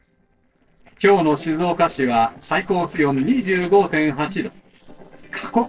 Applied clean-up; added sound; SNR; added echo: neural separator model SepFormer DNS4.